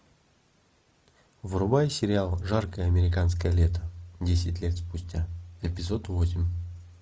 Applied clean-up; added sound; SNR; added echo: none; none; none; none.